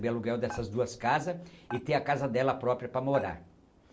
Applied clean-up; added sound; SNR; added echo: none; Dishes, pots, and pans; 18 dB; none.